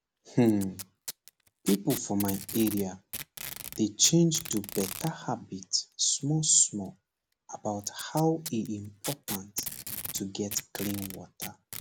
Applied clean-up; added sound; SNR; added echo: none; Packing tape, duct tape; 12 dB; none.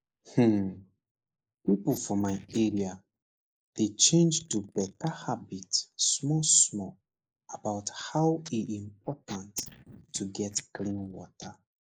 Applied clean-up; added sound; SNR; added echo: neural mask model Resemble Enhance denoiser.